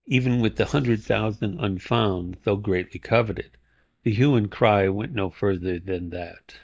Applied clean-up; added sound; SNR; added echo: neural mask model DeepFilterNet 3.